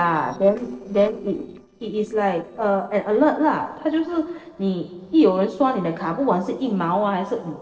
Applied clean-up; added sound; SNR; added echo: neural separator model SepFormer DNS4.